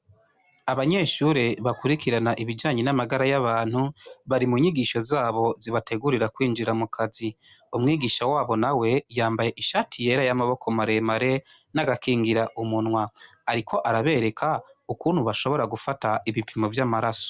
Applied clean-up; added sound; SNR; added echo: none; none; none; none.